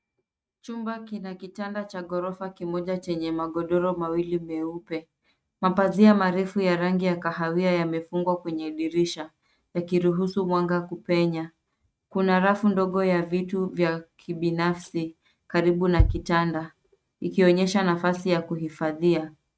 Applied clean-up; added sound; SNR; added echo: neural mask model RNNoise.